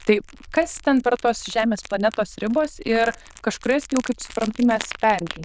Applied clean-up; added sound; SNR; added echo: neural diffusion model UNIVERSE++.